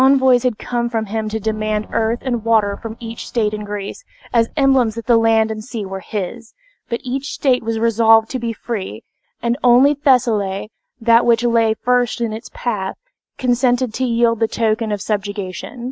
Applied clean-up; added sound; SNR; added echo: neural mask model RNNoise.